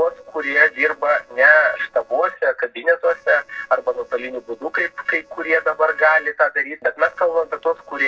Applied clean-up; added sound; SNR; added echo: neural separator model SepFormer DNS4.